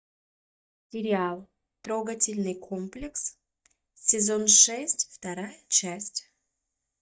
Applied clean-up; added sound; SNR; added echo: neural mask model DeepFilterNet 3.